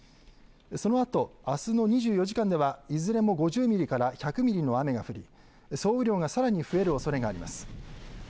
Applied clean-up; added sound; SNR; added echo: none; none; none; none.